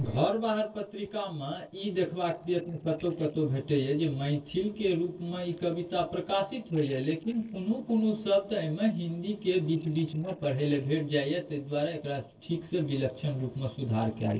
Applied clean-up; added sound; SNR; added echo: neural separator model SepFormer DNS4.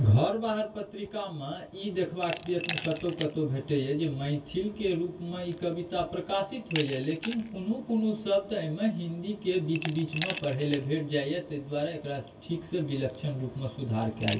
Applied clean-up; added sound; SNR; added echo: none; Glass; 13 dB; reverberation time 0.1 s.